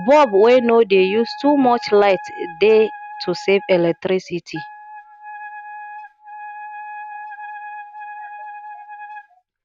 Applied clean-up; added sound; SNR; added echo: none; Wind instrument, woodwind instrument; 15 dB; none.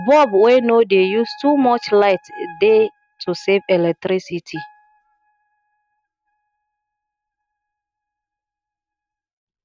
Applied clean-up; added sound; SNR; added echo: neural mask model RNNoise.